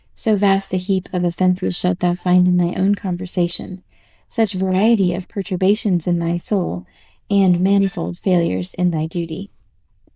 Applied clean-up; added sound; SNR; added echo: neural diffusion model UNIVERSE++.